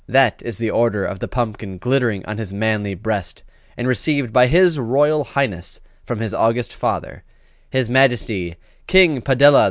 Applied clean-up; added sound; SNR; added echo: none; none; none; none.